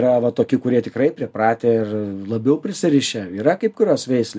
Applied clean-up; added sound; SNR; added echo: none; none; none; none.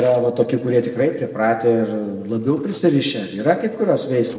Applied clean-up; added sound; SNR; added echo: neural separator model SepFormer DNS4.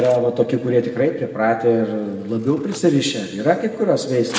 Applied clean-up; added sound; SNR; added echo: none; Scissors; 18 dB; reverberation time 1.4 s.